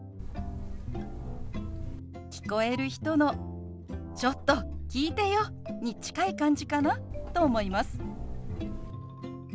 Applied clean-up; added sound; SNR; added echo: none; Buzz; 7 dB; none.